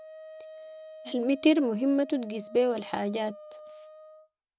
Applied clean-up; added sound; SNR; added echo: none; Wind instrument, woodwind instrument; 17 dB; none.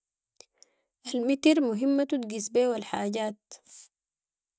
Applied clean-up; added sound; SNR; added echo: none; none; none; none.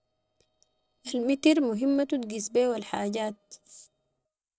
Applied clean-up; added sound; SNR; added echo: neural separator model SepFormer DNS4.